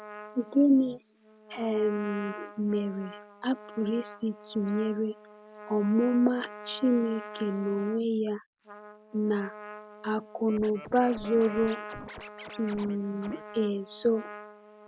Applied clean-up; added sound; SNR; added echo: none; Scratching (performance technique) + Trumpet; 15 dB; none.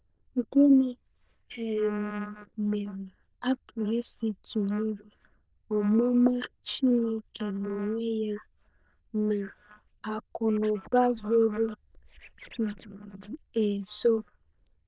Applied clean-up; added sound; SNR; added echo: neural diffusion model UNIVERSE++.